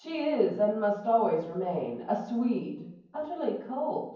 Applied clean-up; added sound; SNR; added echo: none; none; none; reverberation time 0.9 s.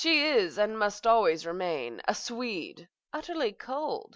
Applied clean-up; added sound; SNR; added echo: none; none; none; none.